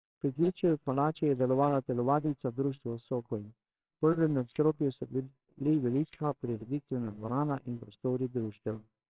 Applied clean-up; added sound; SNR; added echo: neural separator model SepFormer WHAMR!.